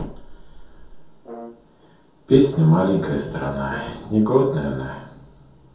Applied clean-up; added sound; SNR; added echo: none; Brass instrument; 20 dB; reverberation time 0.6 s.